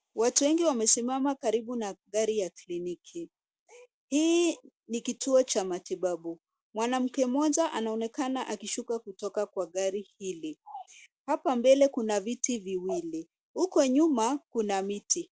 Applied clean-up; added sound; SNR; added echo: none; none; none; none.